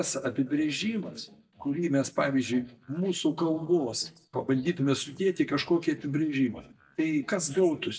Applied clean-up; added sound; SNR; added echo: neural mask model DeepFilterNet 3.